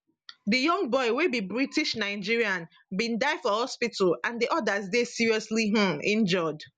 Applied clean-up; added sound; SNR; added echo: none; none; none; none.